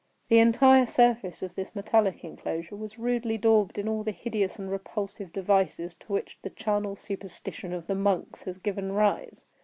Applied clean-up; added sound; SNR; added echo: none; none; none; none.